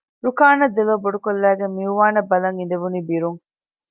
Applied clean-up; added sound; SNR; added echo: none; none; none; none.